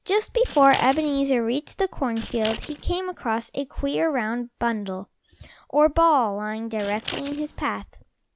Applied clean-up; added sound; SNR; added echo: none; Scissors; 11 dB; none.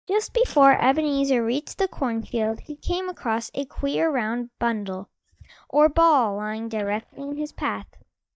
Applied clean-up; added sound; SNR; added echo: neural mask model DeepFilterNet 3.